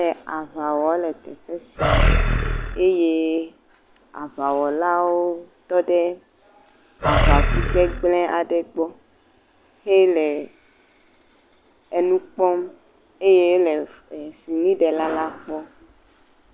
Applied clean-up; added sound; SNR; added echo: none; Animal; -4 dB; none.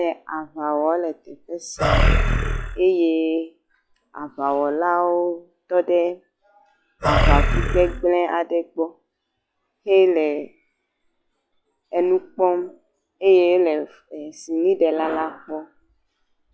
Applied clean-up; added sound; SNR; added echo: classical method log-MMSE.